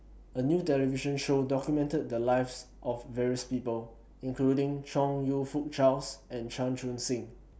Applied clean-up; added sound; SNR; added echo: none; none; none; none.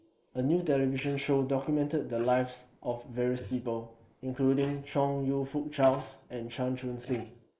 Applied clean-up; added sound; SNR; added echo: neural mask model Resemble Enhance denoiser.